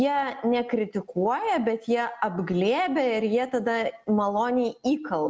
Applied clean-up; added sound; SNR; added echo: none; none; none; none.